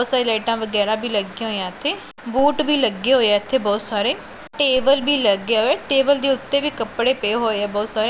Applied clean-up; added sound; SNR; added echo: none; none; none; none.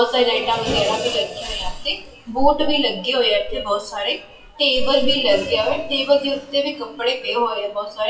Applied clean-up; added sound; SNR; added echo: classical method WPE with log-MMSE.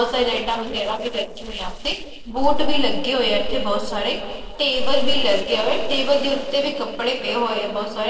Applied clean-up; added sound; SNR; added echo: neural separator model SepFormer DNS4.